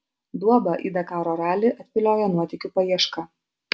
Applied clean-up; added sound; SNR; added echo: none; none; none; none.